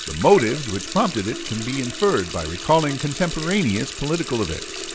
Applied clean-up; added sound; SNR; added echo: none; Water tap, faucet; 10 dB; none.